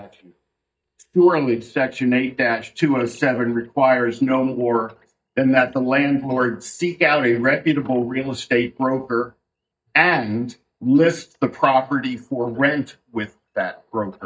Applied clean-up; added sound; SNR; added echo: neural mask model DeepFilterNet 3.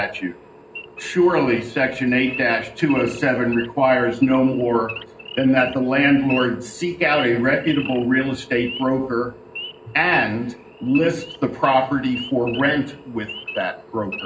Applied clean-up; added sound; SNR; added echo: none; Idling / Wild animals; 15 dB; reverberation time 0.4 s.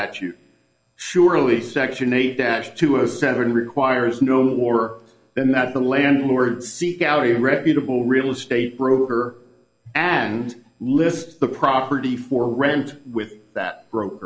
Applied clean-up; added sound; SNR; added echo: none; none; none; none.